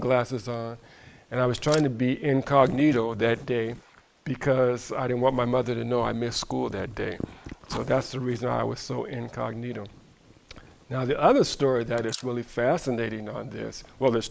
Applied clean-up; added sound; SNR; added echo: neural mask model Resemble Enhance denoiser.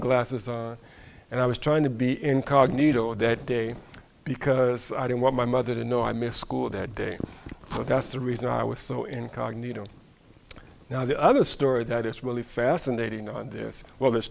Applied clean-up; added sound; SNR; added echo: none; none; none; none.